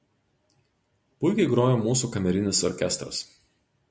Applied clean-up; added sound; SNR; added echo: none; none; none; none.